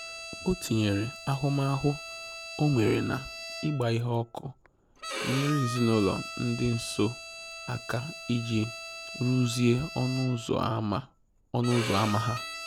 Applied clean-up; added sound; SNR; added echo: none; Bowed string instrument; 11 dB; none.